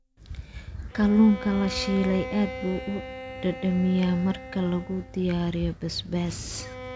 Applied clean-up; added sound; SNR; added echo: none; Bowed string instrument; 13 dB; none.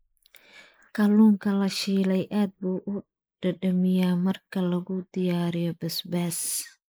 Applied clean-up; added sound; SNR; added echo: neural mask model Resemble Enhance denoiser.